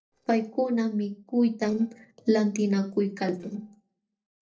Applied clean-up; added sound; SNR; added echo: neural separator model SepFormer DNS4.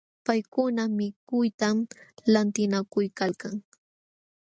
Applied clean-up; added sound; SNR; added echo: none; none; none; none.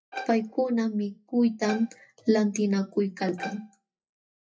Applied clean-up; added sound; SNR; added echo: classical method WPE with log-MMSE.